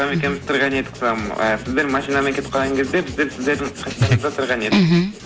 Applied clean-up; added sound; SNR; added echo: none; Writing; 16 dB; none.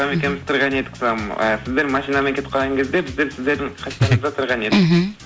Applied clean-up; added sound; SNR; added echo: none; none; none; none.